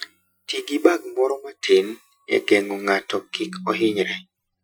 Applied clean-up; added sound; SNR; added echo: classical method Wiener filter.